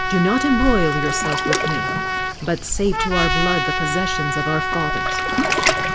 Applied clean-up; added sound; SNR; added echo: none; Trumpet + Waves, surf; -2 dB; none.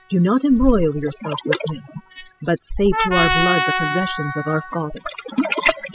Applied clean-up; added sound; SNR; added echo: classical method spectral subtraction.